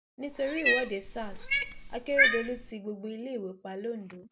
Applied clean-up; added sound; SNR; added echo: none; Cat; -5 dB; none.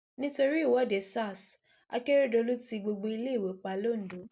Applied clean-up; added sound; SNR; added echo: none; none; none; none.